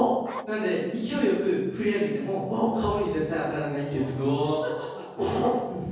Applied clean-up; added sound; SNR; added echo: none; Zipper (clothing); 14 dB; reverberation time 1.3 s.